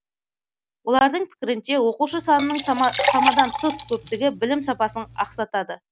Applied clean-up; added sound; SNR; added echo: none; Liquid; 3 dB; none.